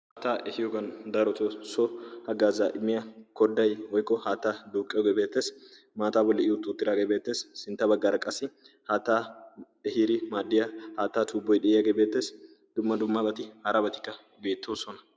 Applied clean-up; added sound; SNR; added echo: none; none; none; none.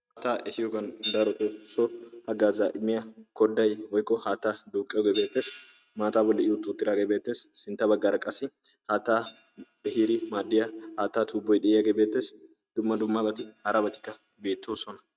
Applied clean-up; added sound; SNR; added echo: neural mask model RNNoise.